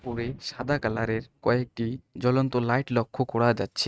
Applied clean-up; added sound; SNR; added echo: neural mask model RNNoise.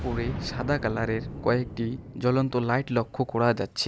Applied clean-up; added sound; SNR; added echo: none; Boom; 11 dB; none.